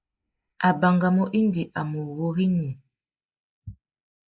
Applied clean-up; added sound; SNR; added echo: neural mask model Resemble Enhance denoiser.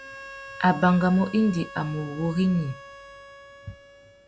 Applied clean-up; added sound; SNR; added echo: none; Harmonica; 17 dB; none.